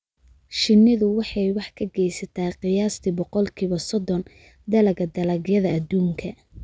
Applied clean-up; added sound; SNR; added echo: none; none; none; none.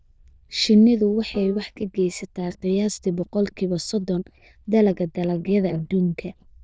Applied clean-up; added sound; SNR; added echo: neural diffusion model UNIVERSE++.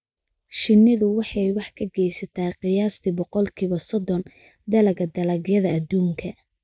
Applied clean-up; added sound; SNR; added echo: neural mask model Resemble Enhance denoiser.